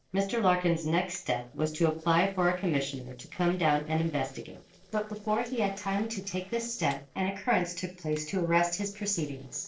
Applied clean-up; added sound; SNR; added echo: neural separator model SepFormer DNS4.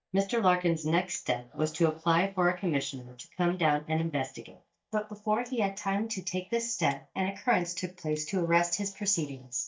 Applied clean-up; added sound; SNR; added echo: neural mask model DeepFilterNet 3.